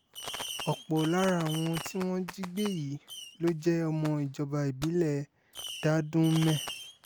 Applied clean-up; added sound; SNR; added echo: none; Fireworks; 12 dB; none.